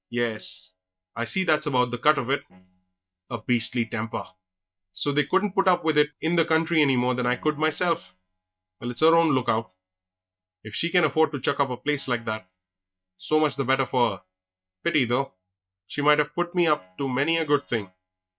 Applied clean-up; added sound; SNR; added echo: neural mask model DeepFilterNet 3.